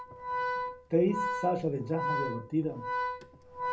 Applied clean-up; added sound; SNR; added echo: none; Organ; 2 dB; reverberation time 0.3 s.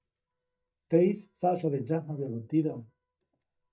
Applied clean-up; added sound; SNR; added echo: neural mask model DeepFilterNet 3.